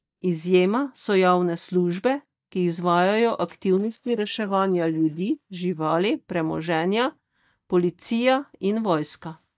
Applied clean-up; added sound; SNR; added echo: neural mask model DeepFilterNet 3.